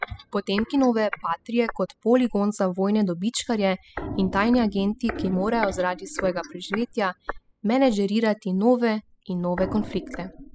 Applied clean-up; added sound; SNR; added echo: classical method spectral subtraction.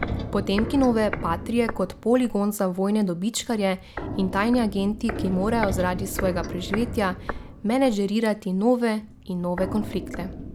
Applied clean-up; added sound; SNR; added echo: none; Walk, footsteps; 9 dB; none.